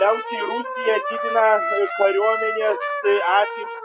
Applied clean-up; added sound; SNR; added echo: classical method Wiener filter.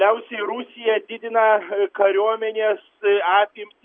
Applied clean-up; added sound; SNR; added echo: none; none; none; none.